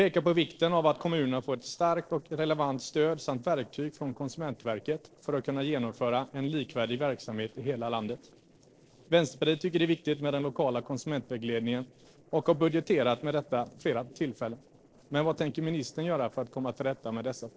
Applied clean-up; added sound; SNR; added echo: neural separator model SepFormer DNS4.